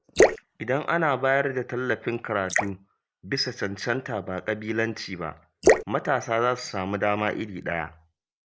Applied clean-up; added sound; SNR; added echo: neural mask model Resemble Enhance denoiser.